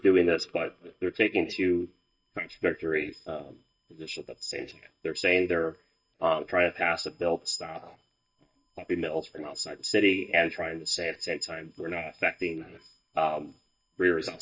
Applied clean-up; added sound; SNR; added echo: neural mask model DeepFilterNet 3.